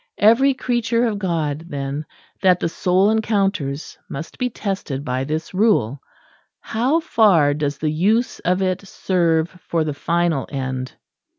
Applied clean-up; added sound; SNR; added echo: none; none; none; none.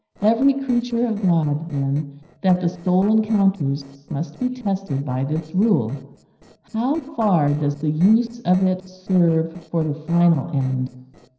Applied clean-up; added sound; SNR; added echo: neural separator model SepFormer DNS4.